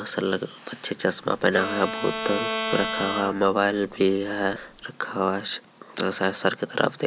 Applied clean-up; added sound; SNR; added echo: none; Bowed string instrument; 6 dB; none.